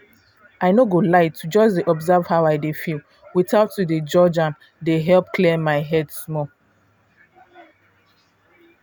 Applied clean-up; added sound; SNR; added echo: none; none; none; none.